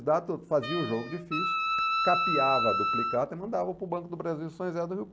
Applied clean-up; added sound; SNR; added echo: none; Wind instrument, woodwind instrument; -1 dB; none.